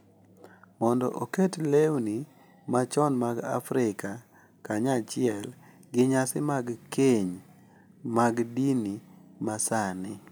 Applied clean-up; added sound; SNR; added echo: none; none; none; none.